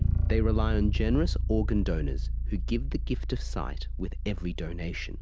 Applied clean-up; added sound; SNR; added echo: none; Bass guitar; -4 dB; none.